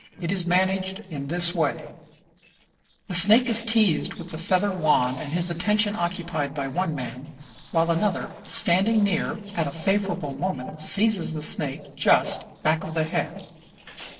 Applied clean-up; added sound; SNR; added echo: neural separator model SepFormer DNS4.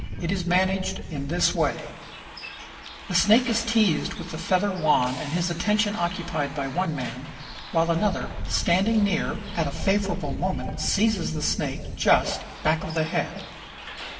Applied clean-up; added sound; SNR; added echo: none; Bus; 10 dB; reverberation time 1.7 s.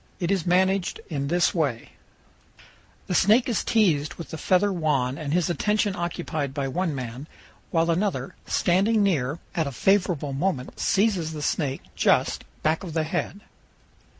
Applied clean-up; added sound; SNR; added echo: none; none; none; none.